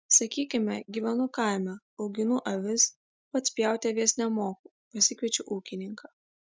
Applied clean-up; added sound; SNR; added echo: none; none; none; none.